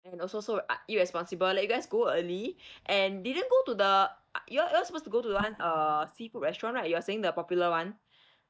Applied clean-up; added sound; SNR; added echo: neural mask model DeepFilterNet 3.